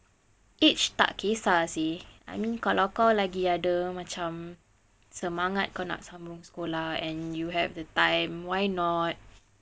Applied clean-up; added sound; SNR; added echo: none; none; none; none.